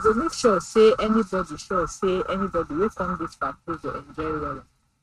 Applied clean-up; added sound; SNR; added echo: neural mask model RNNoise.